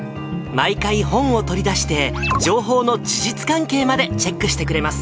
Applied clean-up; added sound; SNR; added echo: none; none; none; none.